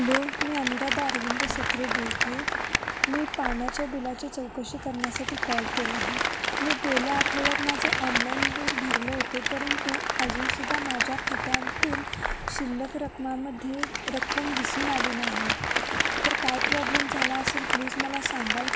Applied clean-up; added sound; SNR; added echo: none; Applause; -3 dB; none.